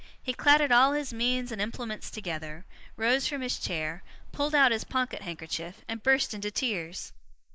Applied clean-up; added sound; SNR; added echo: neural mask model Resemble Enhance denoiser.